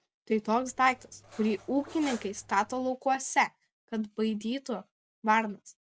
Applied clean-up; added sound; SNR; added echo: none; Cutlery, silverware; 18 dB; none.